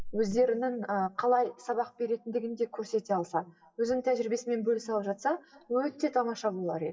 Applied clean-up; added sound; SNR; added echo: classical method WPE with log-MMSE.